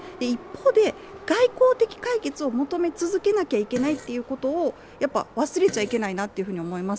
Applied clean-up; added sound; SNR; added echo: none; Fart + Subway, metro, underground; 18 dB; none.